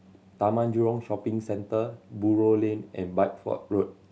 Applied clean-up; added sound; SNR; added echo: none; none; none; none.